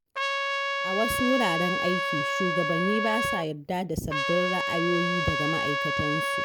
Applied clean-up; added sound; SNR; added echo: none; Trumpet; -1 dB; none.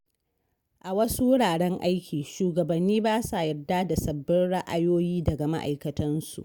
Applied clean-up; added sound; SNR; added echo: none; none; none; none.